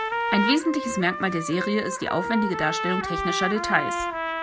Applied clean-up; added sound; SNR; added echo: none; Trumpet; 3 dB; none.